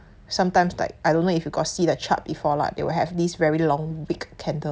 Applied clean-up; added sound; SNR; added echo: none; none; none; none.